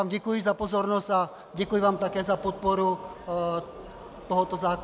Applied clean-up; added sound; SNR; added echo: none; none; none; none.